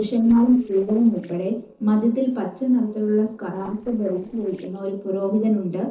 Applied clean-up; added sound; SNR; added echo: neural separator model SepFormer DNS4.